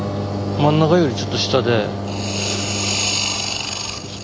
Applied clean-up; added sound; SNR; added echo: none; Guitar; 19 dB; none.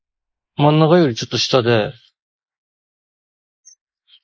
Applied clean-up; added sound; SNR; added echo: neural mask model Resemble Enhance denoiser.